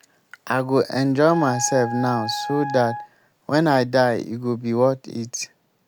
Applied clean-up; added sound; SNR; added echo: none; Wind instrument, woodwind instrument; 10 dB; none.